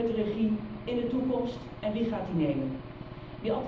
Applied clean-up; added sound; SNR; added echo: none; Engine / Aircraft; 11 dB; reverberation time 0.8 s.